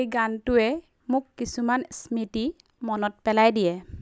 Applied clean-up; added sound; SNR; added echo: none; none; none; none.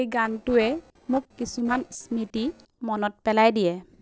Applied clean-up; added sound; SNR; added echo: neural separator model SepFormer DNS4.